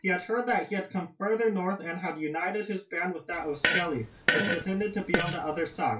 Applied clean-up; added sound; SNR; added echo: none; Fart; -1 dB; reverberation time 0.2 s.